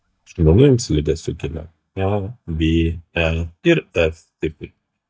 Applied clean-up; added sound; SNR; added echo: neural mask model DeepFilterNet 3.